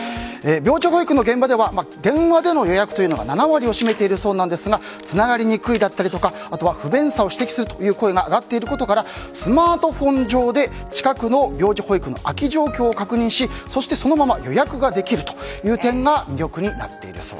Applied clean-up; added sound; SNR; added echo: none; none; none; none.